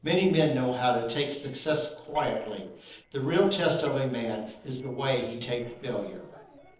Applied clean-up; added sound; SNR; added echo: neural separator model SepFormer DNS4.